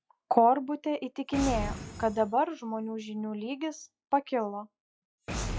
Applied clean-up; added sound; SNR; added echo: classical method log-MMSE.